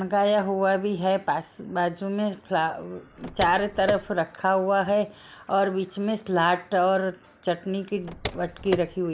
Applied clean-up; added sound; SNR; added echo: none; Car; 11 dB; none.